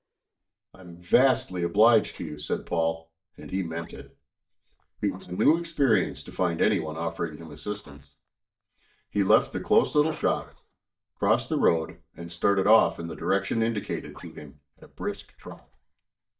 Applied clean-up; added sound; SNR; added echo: neural mask model DeepFilterNet 3.